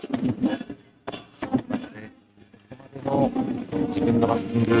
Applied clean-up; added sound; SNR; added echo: neural mask model RNNoise.